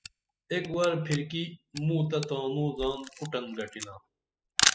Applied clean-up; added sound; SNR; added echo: classical method spectral subtraction.